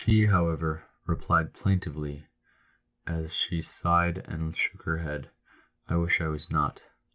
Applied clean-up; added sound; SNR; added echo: none; none; none; none.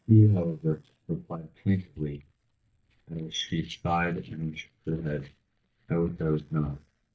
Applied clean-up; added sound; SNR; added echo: neural mask model DeepFilterNet 3.